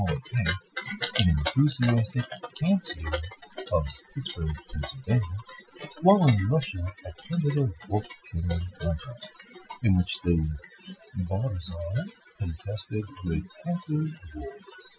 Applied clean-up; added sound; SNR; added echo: classical method Wiener filter.